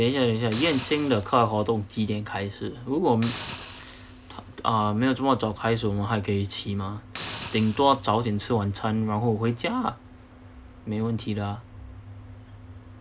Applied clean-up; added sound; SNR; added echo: none; Hiss; 13 dB; none.